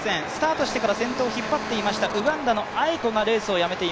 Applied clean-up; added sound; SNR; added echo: none; Telephone; 13 dB; none.